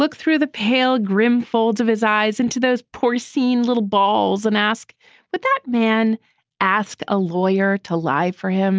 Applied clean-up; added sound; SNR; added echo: none; none; none; none.